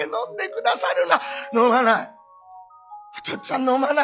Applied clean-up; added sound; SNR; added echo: classical method log-MMSE.